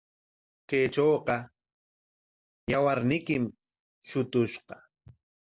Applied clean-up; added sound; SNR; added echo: none; none; none; none.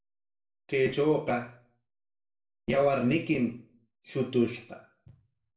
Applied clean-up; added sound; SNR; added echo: none; none; none; reverberation time 0.4 s.